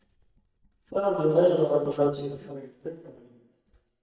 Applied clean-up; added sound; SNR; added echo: neural mask model DeepFilterNet 3.